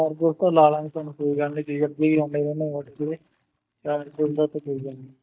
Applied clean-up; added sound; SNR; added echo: neural mask model DeepFilterNet 3.